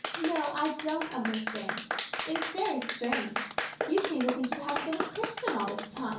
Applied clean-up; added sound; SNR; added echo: none; Clapping; 2 dB; reverberation time 0.6 s.